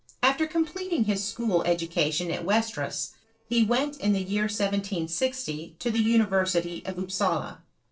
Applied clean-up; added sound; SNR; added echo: neural separator model SepFormer DNS4.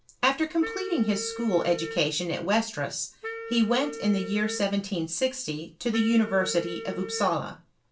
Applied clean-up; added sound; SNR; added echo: none; Wind instrument, woodwind instrument; 12 dB; reverberation time 0.2 s.